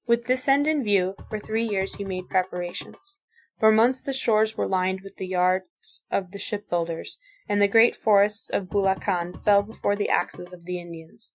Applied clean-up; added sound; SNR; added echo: classical method Wiener filter.